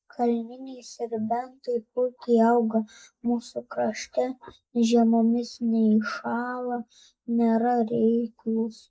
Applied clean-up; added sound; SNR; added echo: neural mask model Resemble Enhance denoiser.